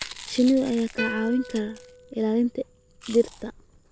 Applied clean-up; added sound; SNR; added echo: none; Plucked string instrument + Chewing, mastication; 13 dB; none.